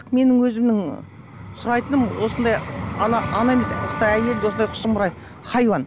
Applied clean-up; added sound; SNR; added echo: none; Wind instrument, woodwind instrument + Vehicle; 9 dB; none.